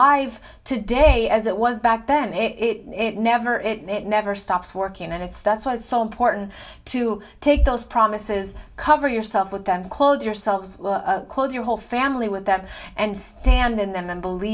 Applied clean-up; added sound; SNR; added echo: none; none; none; reverberation time 0.2 s.